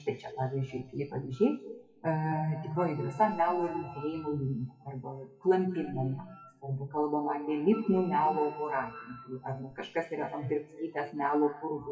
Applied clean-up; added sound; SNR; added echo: classical method WPE with log-MMSE.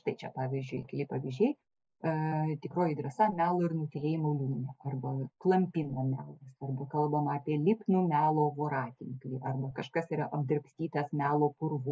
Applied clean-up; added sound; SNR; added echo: none; none; none; none.